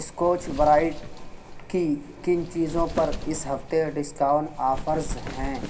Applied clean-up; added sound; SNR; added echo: none; Wind; 9 dB; reverberation time 0.3 s.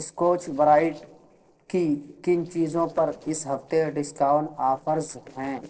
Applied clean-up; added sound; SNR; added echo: neural separator model SepFormer DNS4.